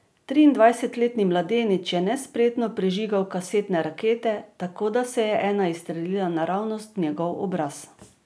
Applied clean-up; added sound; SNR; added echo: none; none; none; none.